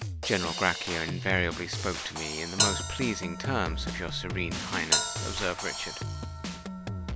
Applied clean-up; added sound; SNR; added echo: none; Drum kit + Bell; 0 dB; none.